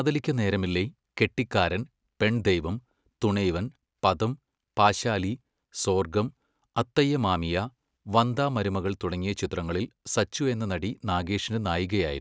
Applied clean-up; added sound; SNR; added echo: none; none; none; none.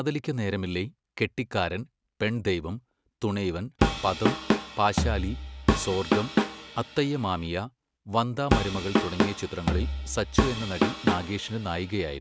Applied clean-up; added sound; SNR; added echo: none; Drum kit; -2 dB; none.